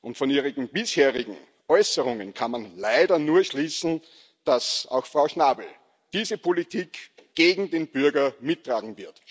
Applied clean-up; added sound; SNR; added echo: none; none; none; none.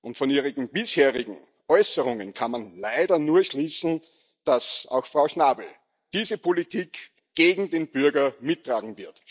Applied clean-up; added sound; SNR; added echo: neural mask model DeepFilterNet 3.